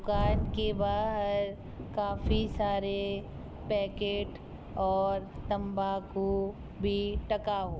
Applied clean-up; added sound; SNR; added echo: none; Thunderstorm; 5 dB; none.